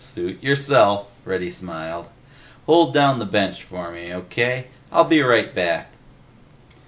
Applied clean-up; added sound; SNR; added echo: none; none; none; none.